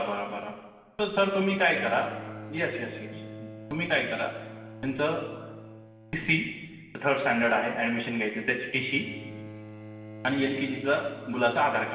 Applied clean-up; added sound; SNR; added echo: none; Bowed string instrument; 16 dB; reverberation time 1.4 s.